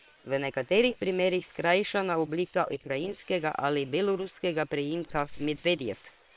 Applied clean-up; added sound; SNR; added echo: neural separator model SepFormer WHAM!.